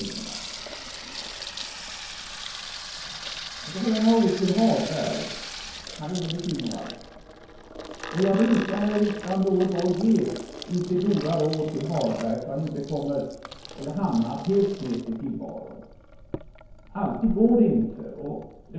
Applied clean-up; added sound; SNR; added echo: none; Sink (filling or washing) / Water tap, faucet; 12 dB; reverberation time 0.9 s.